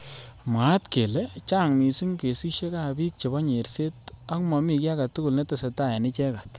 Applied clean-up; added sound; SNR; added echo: none; none; none; none.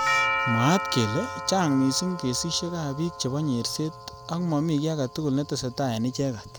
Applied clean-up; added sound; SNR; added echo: none; Doorbell; 6 dB; none.